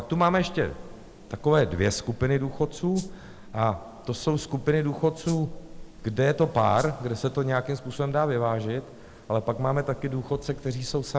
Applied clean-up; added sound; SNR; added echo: none; Wind + Rattle (instrument); 18 dB; none.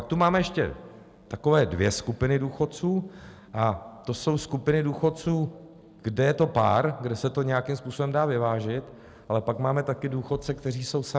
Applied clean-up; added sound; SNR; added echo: none; none; none; none.